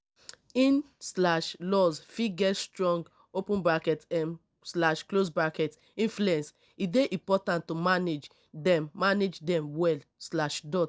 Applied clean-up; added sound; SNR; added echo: none; none; none; none.